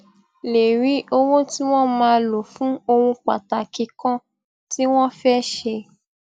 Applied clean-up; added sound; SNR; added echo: none; none; none; none.